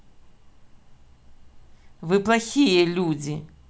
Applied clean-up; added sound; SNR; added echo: none; none; none; none.